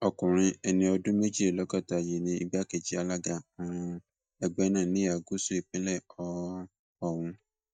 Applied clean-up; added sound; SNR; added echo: neural mask model DeepFilterNet 3.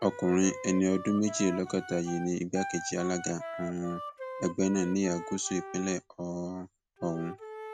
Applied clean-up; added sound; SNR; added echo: none; Wind instrument, woodwind instrument; 11 dB; none.